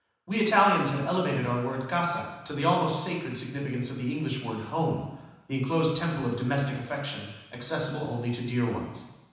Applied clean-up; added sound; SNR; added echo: none; none; none; reverberation time 1.1 s.